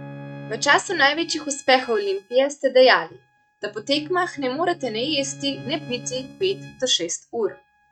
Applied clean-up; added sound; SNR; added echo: neural mask model RNNoise.